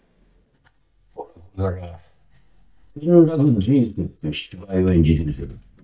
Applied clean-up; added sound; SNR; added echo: neural mask model DeepFilterNet 3.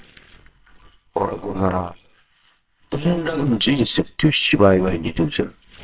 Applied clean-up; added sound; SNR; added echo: neural separator model SepFormer WHAMR!.